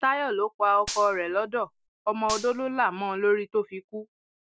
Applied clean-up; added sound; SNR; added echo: none; Gunshot, gunfire; 14 dB; none.